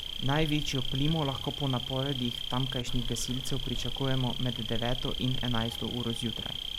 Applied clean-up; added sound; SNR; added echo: none; Insect; 1 dB; none.